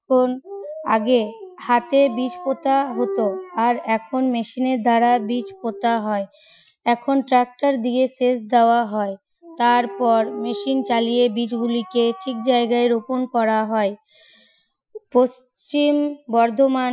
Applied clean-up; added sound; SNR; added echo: classical method Wiener filter.